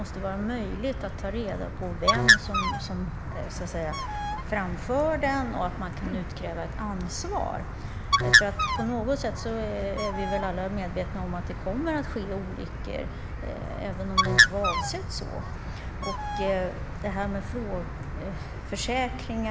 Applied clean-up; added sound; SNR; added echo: none; Bird; -3 dB; none.